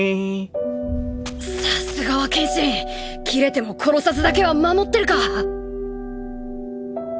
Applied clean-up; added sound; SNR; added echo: none; Explosion; 12 dB; none.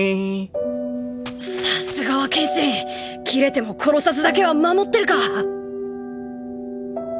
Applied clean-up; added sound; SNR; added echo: none; none; none; none.